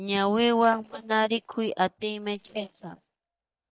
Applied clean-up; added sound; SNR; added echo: neural mask model DeepFilterNet 3.